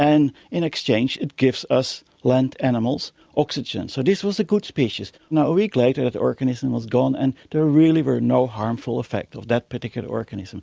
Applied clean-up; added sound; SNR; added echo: none; none; none; none.